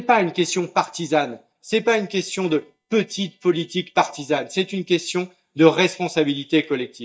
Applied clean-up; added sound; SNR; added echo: neural mask model DeepFilterNet 3.